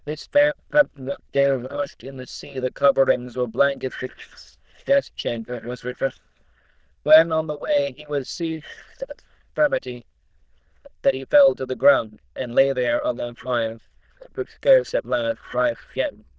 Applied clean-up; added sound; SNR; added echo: neural diffusion model UNIVERSE++.